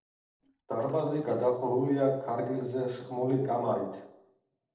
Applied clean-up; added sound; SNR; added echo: neural separator model SepFormer DNS4.